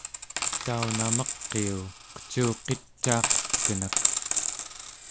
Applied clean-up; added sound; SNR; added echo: none; Coin (dropping); -3 dB; none.